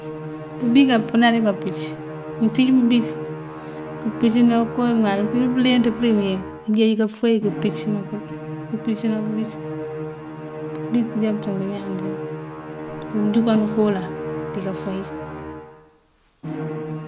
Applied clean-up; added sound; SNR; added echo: none; Musical instrument; 9 dB; none.